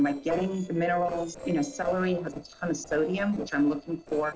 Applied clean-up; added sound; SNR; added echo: neural separator model SepFormer DNS4.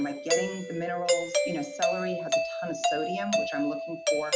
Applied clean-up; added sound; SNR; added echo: none; Doorbell; -4 dB; none.